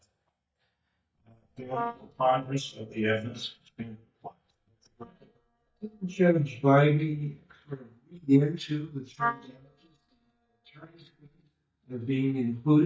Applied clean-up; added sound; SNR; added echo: neural mask model DeepFilterNet 3.